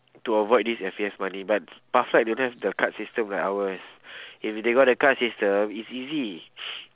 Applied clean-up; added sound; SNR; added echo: none; none; none; none.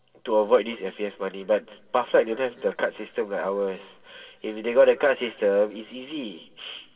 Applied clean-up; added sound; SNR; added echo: none; none; none; reverberation time 1.6 s.